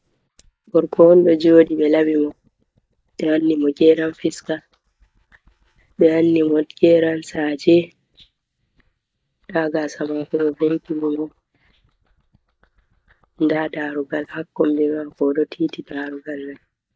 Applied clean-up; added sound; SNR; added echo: neural mask model DeepFilterNet 3.